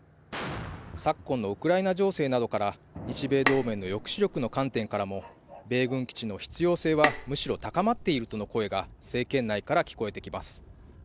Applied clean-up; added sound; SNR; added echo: none; Bowed string instrument; 5 dB; none.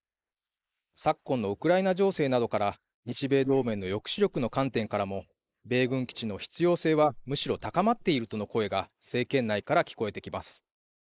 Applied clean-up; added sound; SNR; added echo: neural mask model Resemble Enhance denoiser.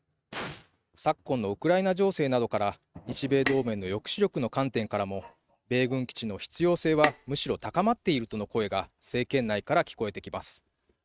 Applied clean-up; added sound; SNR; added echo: neural mask model RNNoise.